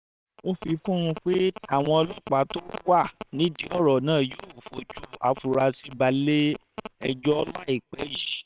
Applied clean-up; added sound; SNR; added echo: neural separator model SepFormer WHAMR!.